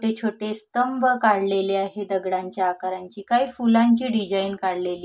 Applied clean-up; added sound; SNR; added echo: none; none; none; none.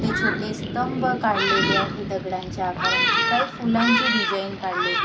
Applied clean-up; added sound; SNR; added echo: none; Thunderstorm; -2 dB; none.